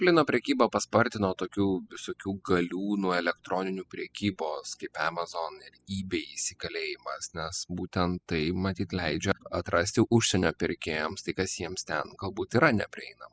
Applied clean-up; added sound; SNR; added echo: classical method spectral subtraction.